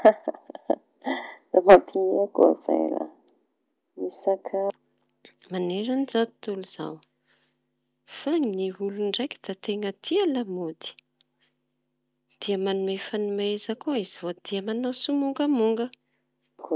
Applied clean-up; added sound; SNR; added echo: none; none; none; none.